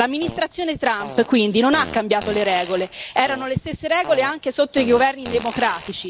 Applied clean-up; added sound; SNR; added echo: none; Fart; 15 dB; none.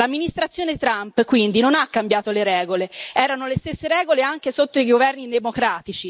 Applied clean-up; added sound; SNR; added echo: none; none; none; none.